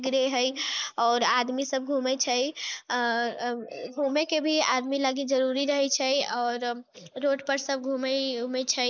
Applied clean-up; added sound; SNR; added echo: neural mask model Resemble Enhance denoiser.